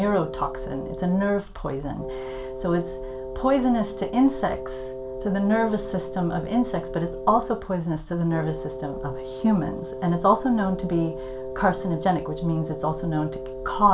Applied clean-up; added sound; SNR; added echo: none; Wind instrument, woodwind instrument; 10 dB; reverberation time 0.2 s.